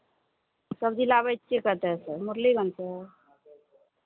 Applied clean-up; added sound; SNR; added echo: none; none; none; none.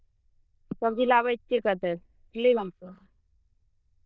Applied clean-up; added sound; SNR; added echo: neural diffusion model UNIVERSE++.